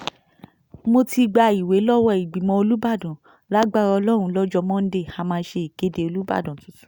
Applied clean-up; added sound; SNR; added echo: none; none; none; none.